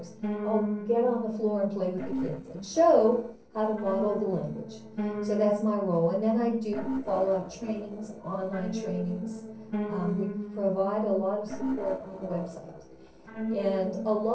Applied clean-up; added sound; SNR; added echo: neural separator model SepFormer DNS4.